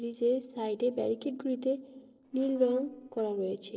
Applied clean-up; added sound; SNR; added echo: neural separator model SepFormer DNS4.